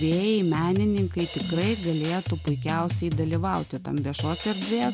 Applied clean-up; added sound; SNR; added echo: none; Drum kit; 6 dB; none.